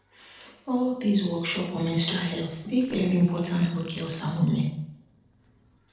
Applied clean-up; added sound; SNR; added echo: neural separator model SepFormer DNS4.